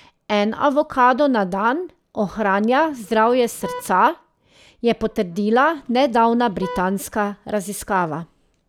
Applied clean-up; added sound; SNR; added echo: none; Vehicle horn, car horn, honking; 16 dB; none.